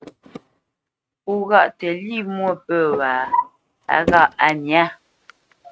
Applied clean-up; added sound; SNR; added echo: neural mask model RNNoise.